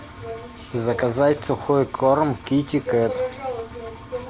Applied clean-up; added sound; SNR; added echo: none; Engine; 17 dB; none.